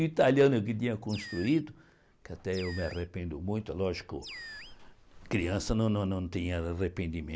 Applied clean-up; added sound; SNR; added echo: none; Animal; 18 dB; none.